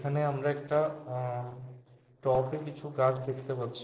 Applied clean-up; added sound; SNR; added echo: neural separator model SepFormer DNS4.